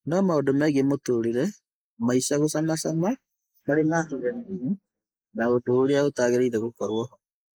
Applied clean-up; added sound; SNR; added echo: neural mask model Resemble Enhance denoiser.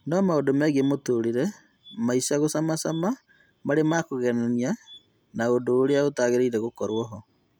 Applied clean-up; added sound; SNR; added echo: none; none; none; none.